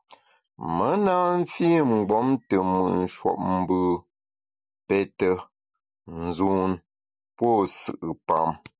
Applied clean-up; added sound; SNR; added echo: none; none; none; none.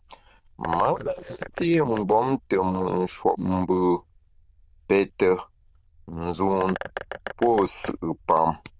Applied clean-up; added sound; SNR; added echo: neural diffusion model UNIVERSE++.